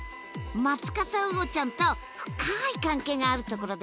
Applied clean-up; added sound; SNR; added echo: none; Wind instrument, woodwind instrument; 19 dB; none.